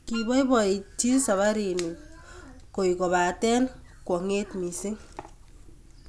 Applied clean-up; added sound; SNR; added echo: none; Wind instrument, woodwind instrument; 16 dB; none.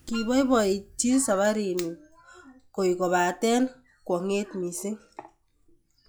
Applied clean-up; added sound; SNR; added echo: classical method log-MMSE.